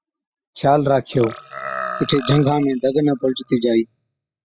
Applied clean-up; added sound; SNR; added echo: classical method spectral subtraction.